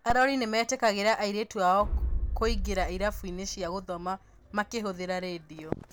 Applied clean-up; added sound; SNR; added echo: none; Boom; 4 dB; none.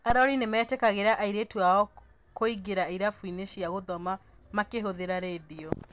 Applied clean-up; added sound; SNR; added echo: none; none; none; none.